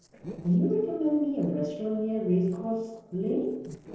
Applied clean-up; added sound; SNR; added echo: neural separator model SepFormer DNS4.